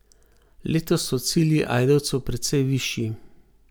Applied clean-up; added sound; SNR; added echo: none; none; none; none.